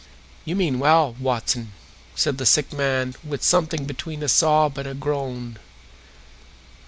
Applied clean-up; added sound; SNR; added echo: none; none; none; none.